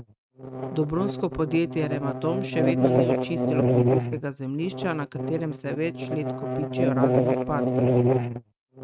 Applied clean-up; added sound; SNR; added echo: neural mask model RNNoise.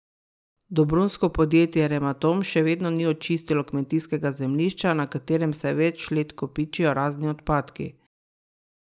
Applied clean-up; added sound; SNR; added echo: none; none; none; none.